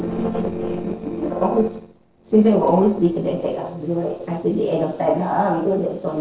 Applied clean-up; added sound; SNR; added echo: neural separator model SepFormer DNS4.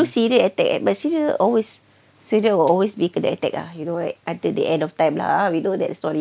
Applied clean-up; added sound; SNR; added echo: none; none; none; none.